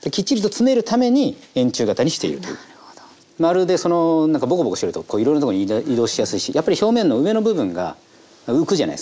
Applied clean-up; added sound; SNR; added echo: none; none; none; none.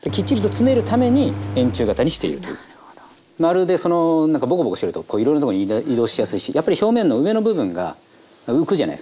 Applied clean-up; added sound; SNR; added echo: none; Engine; 10 dB; none.